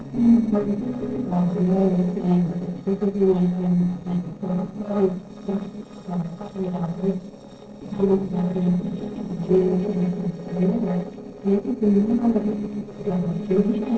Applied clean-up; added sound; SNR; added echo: neural separator model SepFormer DNS4.